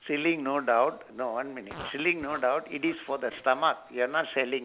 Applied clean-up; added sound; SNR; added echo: none; Fart; 18 dB; none.